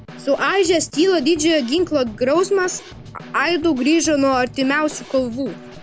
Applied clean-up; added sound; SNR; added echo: none; Snare drum / Drum kit; 18 dB; none.